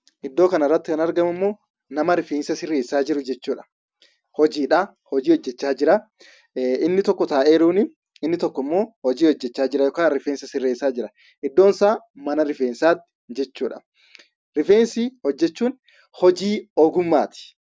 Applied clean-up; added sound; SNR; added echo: none; none; none; none.